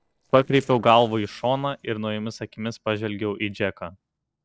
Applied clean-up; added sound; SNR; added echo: neural separator model SepFormer DNS4.